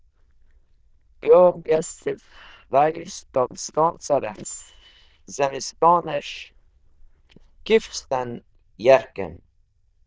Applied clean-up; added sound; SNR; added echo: neural diffusion model UNIVERSE++.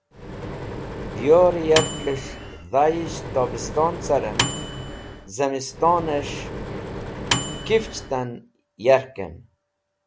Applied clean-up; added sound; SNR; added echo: none; Microwave oven; 6 dB; none.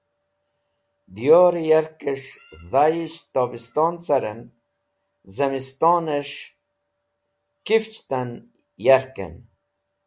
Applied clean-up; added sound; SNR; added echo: none; none; none; none.